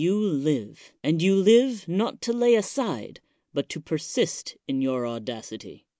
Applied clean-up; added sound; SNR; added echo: none; none; none; none.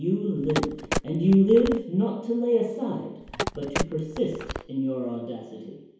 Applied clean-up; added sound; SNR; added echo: none; Telephone; 7 dB; reverberation time 1.0 s.